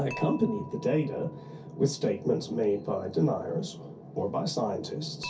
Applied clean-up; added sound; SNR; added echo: none; Dishes, pots, and pans / Chink, clink; 19 dB; reverberation time 0.3 s.